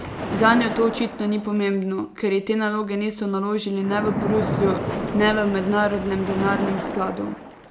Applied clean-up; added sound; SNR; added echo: none; Splash, splatter; 7 dB; none.